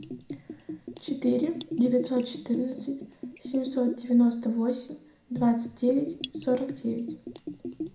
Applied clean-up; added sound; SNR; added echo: none; Bathtub (filling or washing) / Gurgling; 11 dB; reverberation time 0.4 s.